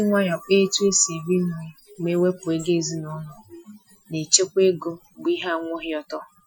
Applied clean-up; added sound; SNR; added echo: classical method Wiener filter.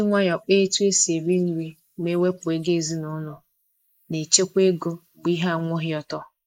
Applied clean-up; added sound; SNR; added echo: neural mask model Resemble Enhance denoiser.